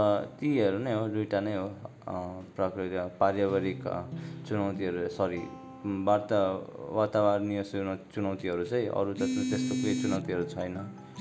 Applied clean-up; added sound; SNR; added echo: none; Guitar; 16 dB; none.